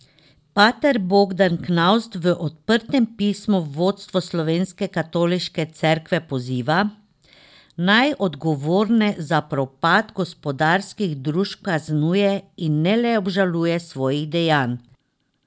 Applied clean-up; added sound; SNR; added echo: none; none; none; none.